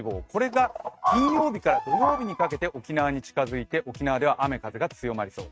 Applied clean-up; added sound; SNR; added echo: neural mask model RNNoise.